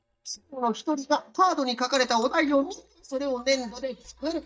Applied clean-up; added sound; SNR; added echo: neural mask model DeepFilterNet 3.